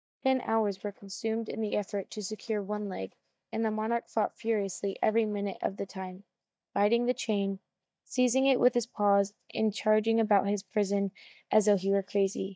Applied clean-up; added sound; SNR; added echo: neural mask model DeepFilterNet 3.